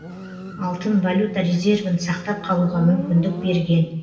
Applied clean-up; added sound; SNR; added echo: none; Motorcycle; 14 dB; reverberation time 1.1 s.